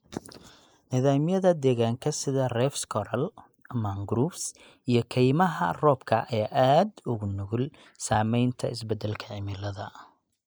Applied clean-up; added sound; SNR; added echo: neural mask model Resemble Enhance denoiser.